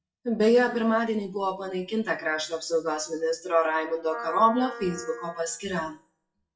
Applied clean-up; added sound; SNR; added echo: classical method WPE with log-MMSE.